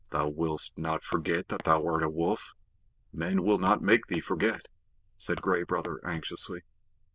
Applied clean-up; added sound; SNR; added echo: neural diffusion model UNIVERSE++.